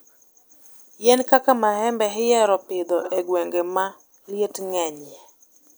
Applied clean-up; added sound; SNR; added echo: none; none; none; none.